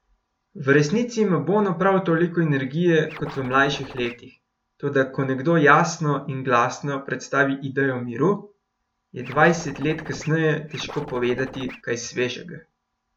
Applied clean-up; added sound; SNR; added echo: none; Scratching (performance technique); 16 dB; none.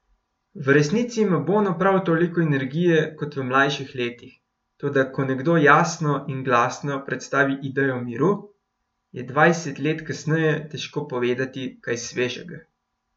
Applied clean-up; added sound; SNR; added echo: none; none; none; none.